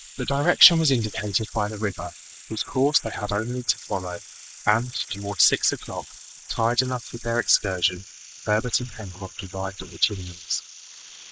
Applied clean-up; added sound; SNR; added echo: neural mask model Resemble Enhance denoiser.